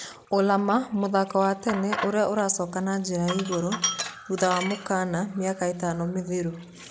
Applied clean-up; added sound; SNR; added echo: none; Sink (filling or washing); 11 dB; none.